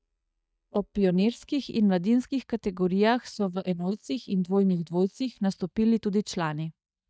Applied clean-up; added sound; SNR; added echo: neural mask model DeepFilterNet 3.